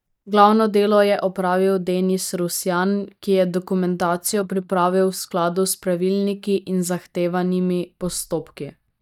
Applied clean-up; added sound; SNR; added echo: neural mask model DeepFilterNet 3.